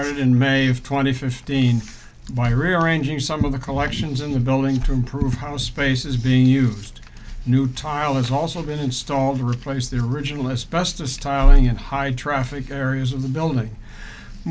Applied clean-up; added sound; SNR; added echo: none; none; none; none.